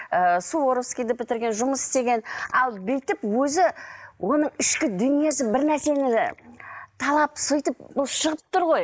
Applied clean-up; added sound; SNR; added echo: neural mask model Resemble Enhance denoiser.